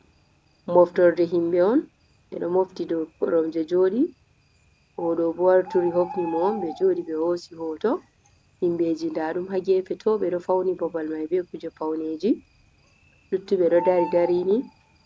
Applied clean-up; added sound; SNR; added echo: none; Bird; 17 dB; none.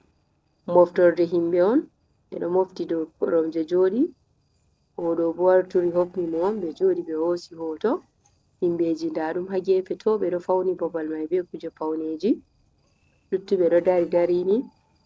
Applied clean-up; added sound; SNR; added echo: neural separator model SepFormer DNS4.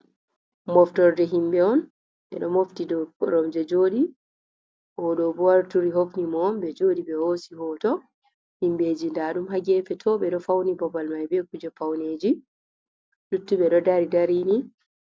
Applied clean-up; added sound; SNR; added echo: none; none; none; none.